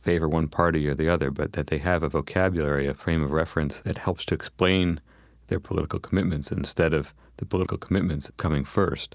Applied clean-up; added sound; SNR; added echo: none; none; none; none.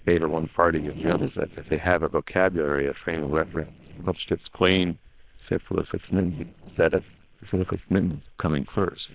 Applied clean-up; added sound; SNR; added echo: neural separator model SepFormer WHAM!.